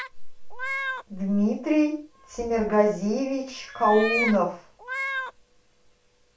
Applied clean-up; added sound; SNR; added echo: none; Meow; 9 dB; reverberation time 0.3 s.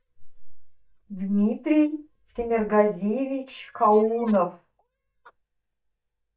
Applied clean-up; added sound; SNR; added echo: neural mask model DeepFilterNet 3.